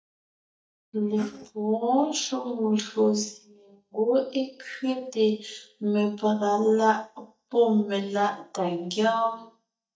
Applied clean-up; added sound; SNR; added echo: neural mask model DeepFilterNet 3.